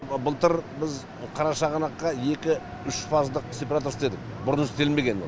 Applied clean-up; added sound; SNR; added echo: none; none; none; none.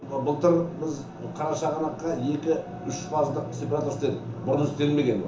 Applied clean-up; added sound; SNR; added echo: none; none; none; reverberation time 0.7 s.